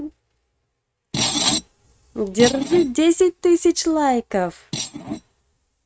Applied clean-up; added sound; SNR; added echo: neural mask model RNNoise.